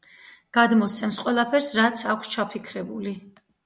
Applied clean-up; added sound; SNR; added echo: none; none; none; none.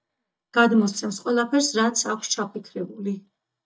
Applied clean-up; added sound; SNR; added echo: neural mask model DeepFilterNet 3.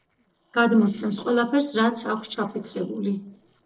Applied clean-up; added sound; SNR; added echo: neural separator model SepFormer DNS4.